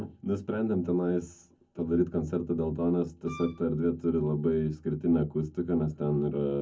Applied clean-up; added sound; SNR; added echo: none; Wind instrument, woodwind instrument; 18 dB; reverberation time 0.3 s.